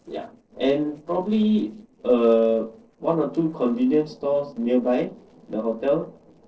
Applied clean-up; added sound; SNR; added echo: neural separator model SepFormer DNS4.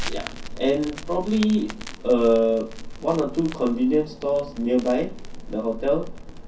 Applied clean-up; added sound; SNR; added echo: none; Crackle; 10 dB; reverberation time 0.3 s.